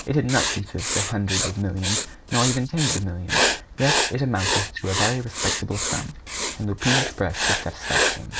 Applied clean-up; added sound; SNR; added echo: neural mask model Resemble Enhance denoiser.